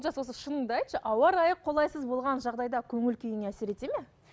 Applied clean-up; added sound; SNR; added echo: none; none; none; none.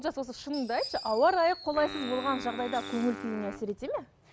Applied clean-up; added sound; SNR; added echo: none; Fireworks + Wind instrument, woodwind instrument; 11 dB; none.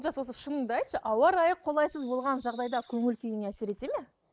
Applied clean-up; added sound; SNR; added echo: neural mask model Resemble Enhance denoiser.